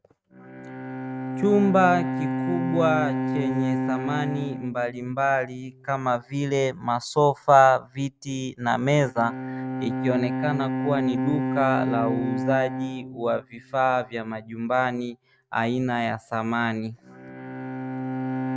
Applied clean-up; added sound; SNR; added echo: neural mask model RNNoise.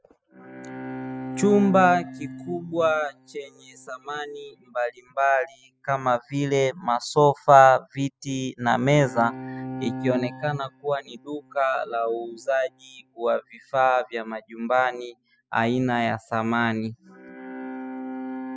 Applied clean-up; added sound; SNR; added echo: classical method spectral subtraction.